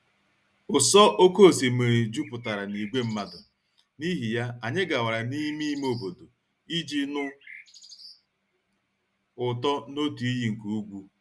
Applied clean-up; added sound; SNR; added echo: none; Bird; 19 dB; none.